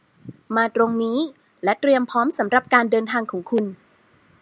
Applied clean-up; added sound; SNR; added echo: none; none; none; none.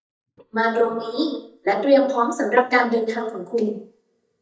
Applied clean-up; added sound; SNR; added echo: neural mask model DeepFilterNet 3.